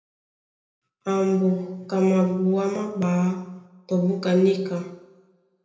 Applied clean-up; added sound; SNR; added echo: none; none; none; reverberation time 0.9 s.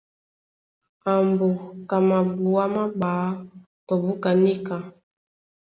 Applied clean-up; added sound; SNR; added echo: none; none; none; none.